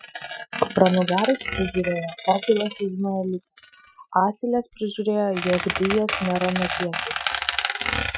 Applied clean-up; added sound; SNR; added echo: classical method Wiener filter.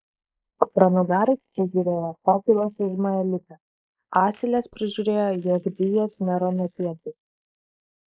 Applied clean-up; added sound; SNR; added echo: neural mask model Resemble Enhance denoiser.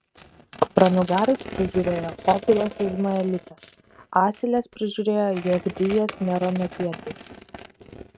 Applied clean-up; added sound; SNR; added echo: neural mask model RNNoise.